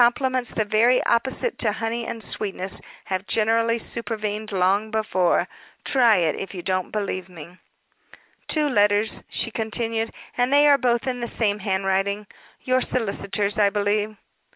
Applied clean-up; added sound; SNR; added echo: none; none; none; none.